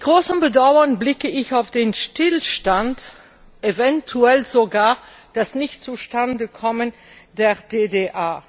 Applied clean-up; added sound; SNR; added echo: none; none; none; none.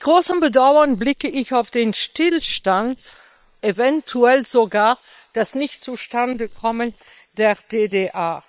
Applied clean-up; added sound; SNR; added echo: neural separator model SepFormer WHAM!.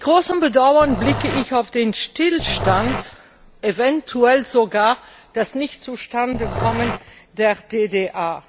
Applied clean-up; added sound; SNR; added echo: none; Growling; 7 dB; none.